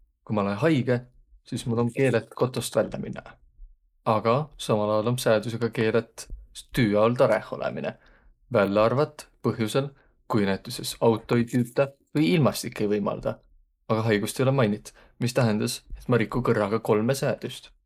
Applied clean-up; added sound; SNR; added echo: neural mask model Resemble Enhance denoiser.